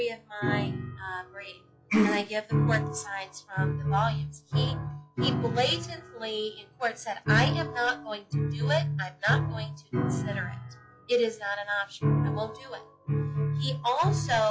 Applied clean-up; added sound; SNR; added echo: classical method log-MMSE.